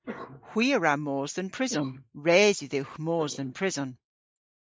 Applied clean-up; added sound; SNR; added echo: neural mask model Resemble Enhance denoiser.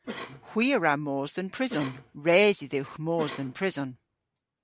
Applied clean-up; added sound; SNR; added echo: none; Cough; 16 dB; none.